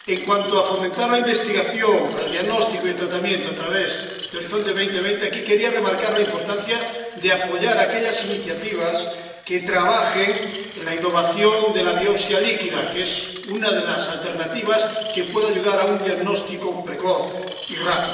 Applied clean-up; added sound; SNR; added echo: none; Screech; 12 dB; reverberation time 1.2 s.